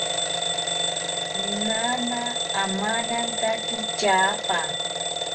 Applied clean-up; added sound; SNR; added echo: none; Alarm / Bell; -2 dB; reverberation time 0.1 s.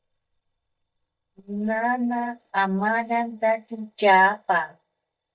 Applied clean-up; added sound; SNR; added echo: neural mask model DeepFilterNet 3.